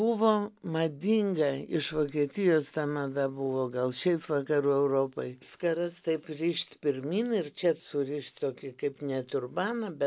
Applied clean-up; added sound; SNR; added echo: none; none; none; none.